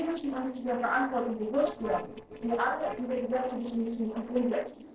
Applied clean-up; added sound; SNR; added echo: neural separator model SepFormer DNS4.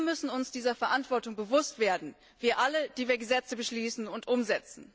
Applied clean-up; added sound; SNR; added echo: none; none; none; none.